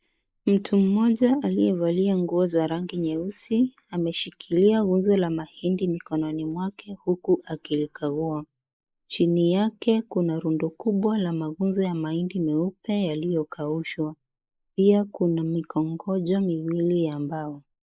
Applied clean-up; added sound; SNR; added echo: neural mask model Resemble Enhance denoiser.